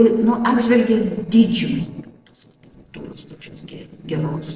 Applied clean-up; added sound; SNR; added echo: neural separator model SepFormer DNS4.